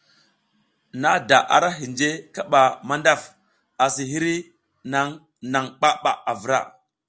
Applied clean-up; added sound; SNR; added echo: none; none; none; none.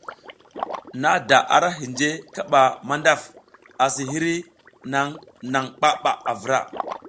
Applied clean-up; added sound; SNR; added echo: none; Liquid; 16 dB; none.